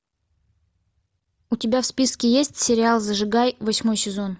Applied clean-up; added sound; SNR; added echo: none; none; none; none.